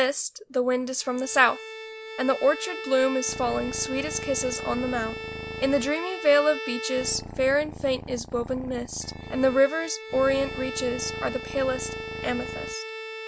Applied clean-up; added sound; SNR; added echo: none; Purr + Bowed string instrument; 10 dB; none.